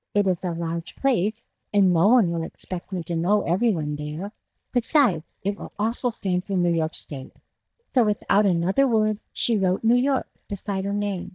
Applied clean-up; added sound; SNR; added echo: neural mask model DeepFilterNet 3.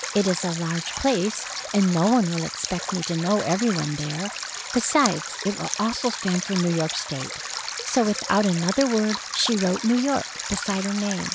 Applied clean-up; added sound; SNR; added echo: none; Stream; 8 dB; none.